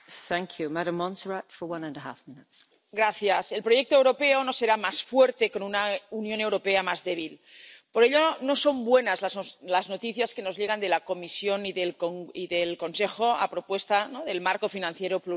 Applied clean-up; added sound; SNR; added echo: none; none; none; none.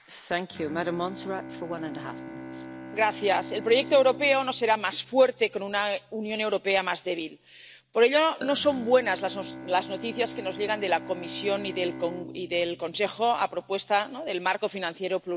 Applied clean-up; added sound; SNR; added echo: none; Bowed string instrument + Burping, eructation; 15 dB; none.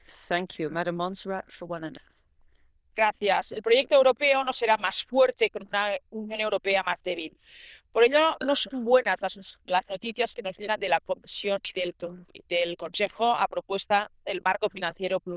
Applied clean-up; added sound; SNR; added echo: neural diffusion model UNIVERSE++.